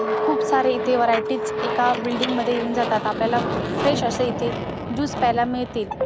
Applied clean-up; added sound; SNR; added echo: none; Aircraft + Chink, clink; 3 dB; none.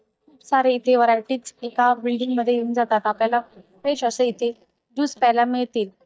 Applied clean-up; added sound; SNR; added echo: neural mask model DeepFilterNet 3.